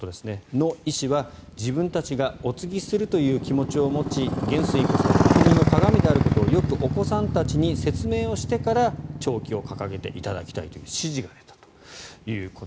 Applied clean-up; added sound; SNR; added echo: none; Motorcycle; 0 dB; none.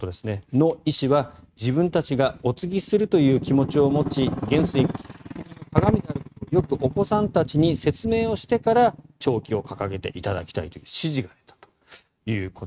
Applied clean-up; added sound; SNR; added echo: neural mask model RNNoise.